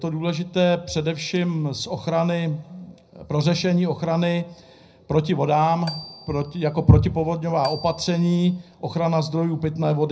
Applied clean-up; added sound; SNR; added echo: none; Marimba, xylophone; 18 dB; reverberation time 0.4 s.